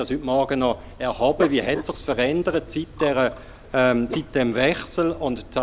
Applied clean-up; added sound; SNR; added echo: none; Dog; 14 dB; none.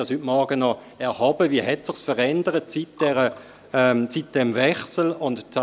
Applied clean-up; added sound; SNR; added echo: none; none; none; none.